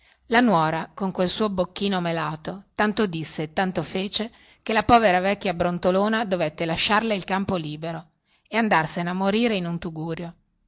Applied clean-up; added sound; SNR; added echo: none; none; none; none.